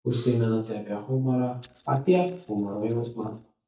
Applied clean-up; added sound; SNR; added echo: neural mask model DeepFilterNet 3.